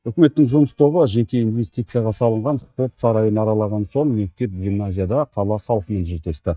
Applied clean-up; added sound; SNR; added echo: neural mask model DeepFilterNet 3.